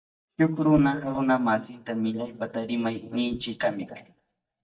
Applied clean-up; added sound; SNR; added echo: neural mask model DeepFilterNet 3.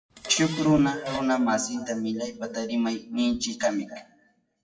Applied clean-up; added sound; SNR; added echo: classical method WPE with log-MMSE.